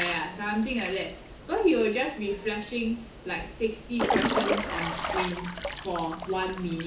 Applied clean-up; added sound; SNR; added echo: none; Drip / Trickle, dribble / Water / Splash, splatter; 3 dB; reverberation time 0.7 s.